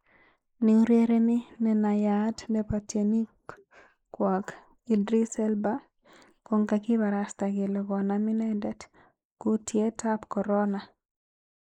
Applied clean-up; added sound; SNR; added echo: neural mask model Resemble Enhance denoiser.